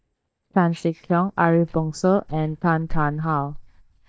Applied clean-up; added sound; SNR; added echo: neural mask model DeepFilterNet 3.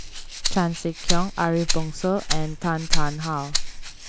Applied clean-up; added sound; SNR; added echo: none; Rattle (instrument); -3 dB; none.